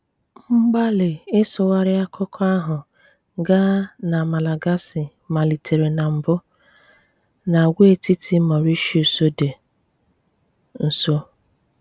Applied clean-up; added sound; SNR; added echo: none; none; none; none.